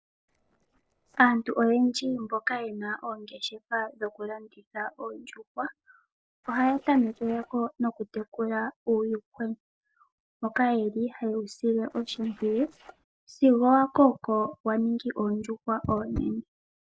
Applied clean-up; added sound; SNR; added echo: neural separator model SepFormer DNS4.